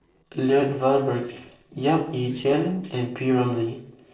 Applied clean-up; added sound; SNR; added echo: neural separator model SepFormer DNS4.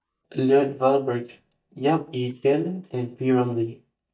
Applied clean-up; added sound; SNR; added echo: neural mask model DeepFilterNet 3.